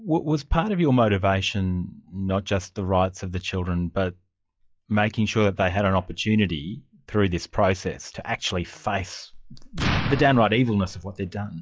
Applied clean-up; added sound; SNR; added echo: classical method log-MMSE.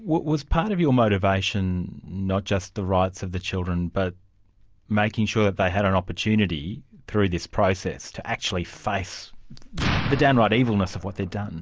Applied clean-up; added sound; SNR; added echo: none; Explosion; 6 dB; none.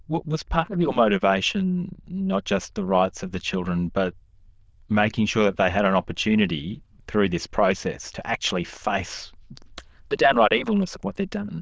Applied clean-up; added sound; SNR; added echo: neural diffusion model UNIVERSE++.